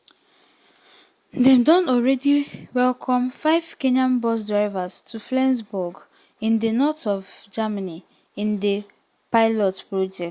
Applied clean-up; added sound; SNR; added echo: none; none; none; none.